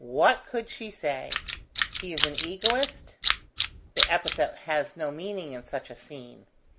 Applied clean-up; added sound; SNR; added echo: none; Tools; 0 dB; none.